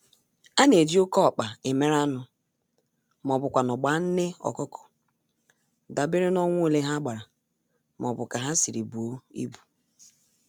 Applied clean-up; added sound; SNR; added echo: none; none; none; none.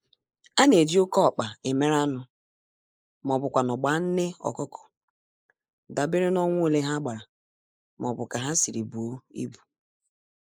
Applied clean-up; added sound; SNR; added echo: neural mask model Resemble Enhance denoiser.